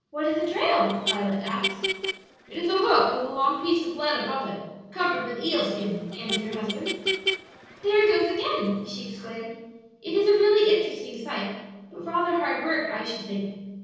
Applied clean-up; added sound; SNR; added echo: neural separator model SepFormer DNS4.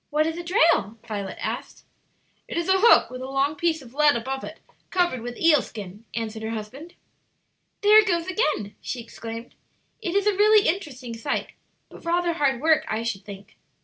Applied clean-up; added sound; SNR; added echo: none; none; none; none.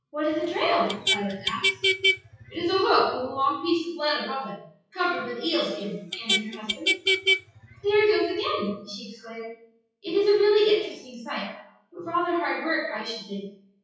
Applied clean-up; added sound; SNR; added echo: classical method WPE with log-MMSE.